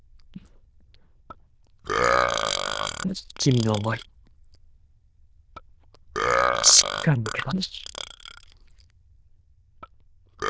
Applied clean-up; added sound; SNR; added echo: neural diffusion model UNIVERSE++.